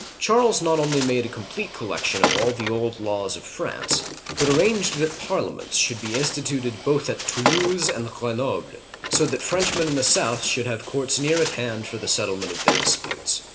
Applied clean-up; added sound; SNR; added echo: none; Bird; 6 dB; reverberation time 2.1 s.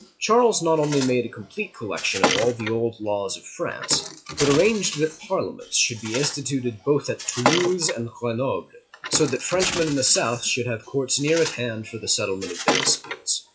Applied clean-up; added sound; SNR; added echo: classical method WPE with log-MMSE.